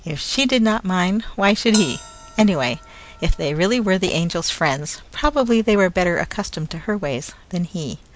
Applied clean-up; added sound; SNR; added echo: none; Bell; 14 dB; none.